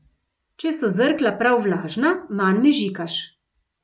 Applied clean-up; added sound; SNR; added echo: none; none; none; none.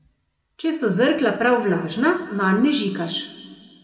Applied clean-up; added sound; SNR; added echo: none; none; none; reverberation time 1.7 s.